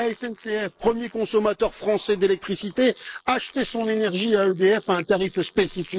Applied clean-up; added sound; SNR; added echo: neural mask model Resemble Enhance denoiser.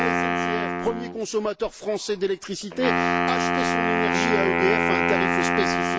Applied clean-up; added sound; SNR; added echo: none; Wind instrument, woodwind instrument; -4 dB; none.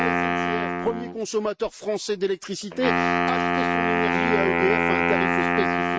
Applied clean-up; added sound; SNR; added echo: neural mask model RNNoise.